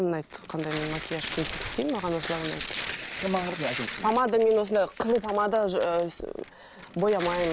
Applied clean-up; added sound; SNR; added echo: none; Tearing; 10 dB; none.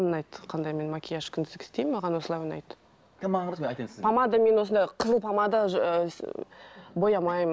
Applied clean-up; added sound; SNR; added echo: none; none; none; none.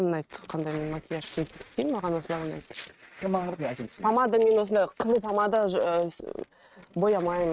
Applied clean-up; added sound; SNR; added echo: neural mask model RNNoise.